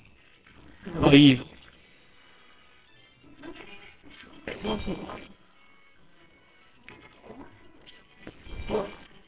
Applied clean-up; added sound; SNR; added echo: neural separator model SepFormer WHAMR!.